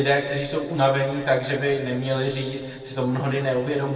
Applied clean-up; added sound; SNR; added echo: neural separator model SepFormer DNS4.